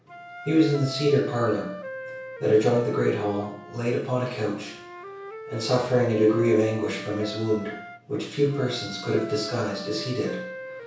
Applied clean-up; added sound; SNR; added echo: none; Wind instrument, woodwind instrument; 13 dB; reverberation time 0.6 s.